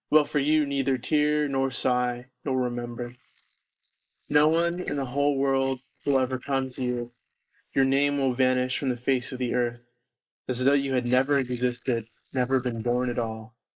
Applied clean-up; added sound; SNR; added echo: neural mask model Resemble Enhance denoiser.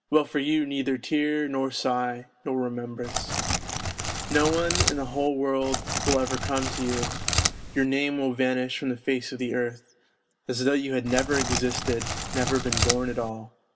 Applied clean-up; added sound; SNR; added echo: none; Crackle; 1 dB; none.